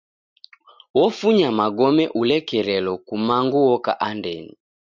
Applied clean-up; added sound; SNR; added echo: none; none; none; none.